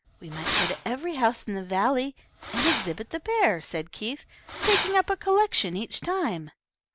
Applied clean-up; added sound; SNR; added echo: none; Fireworks; -2 dB; none.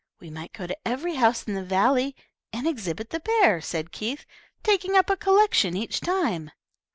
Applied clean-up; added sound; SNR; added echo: none; none; none; none.